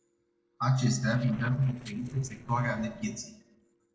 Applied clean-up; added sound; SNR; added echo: neural separator model SepFormer DNS4.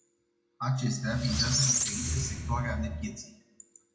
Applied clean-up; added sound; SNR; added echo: none; Squeak; -2 dB; reverberation time 0.7 s.